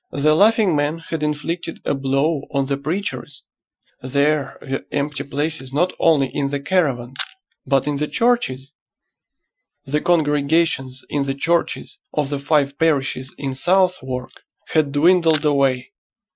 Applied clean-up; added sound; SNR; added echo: classical method Wiener filter.